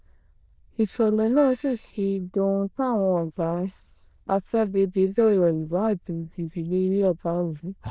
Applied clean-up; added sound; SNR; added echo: neural diffusion model UNIVERSE++.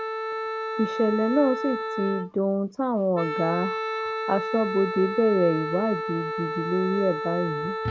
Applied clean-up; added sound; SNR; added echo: none; Wind instrument, woodwind instrument; 5 dB; none.